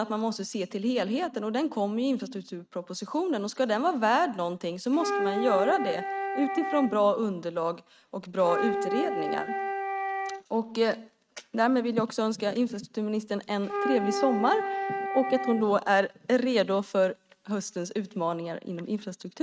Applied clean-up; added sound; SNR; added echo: neural mask model RNNoise.